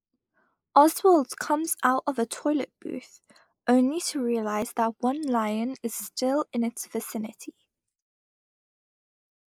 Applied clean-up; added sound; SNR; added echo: neural mask model Resemble Enhance denoiser.